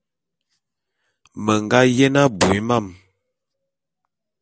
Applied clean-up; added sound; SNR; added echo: none; none; none; none.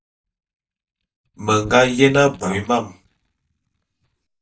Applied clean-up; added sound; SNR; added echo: neural mask model DeepFilterNet 3.